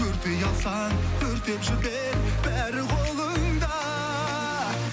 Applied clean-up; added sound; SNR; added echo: none; none; none; none.